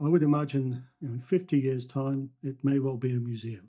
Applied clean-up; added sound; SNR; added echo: neural mask model DeepFilterNet 3.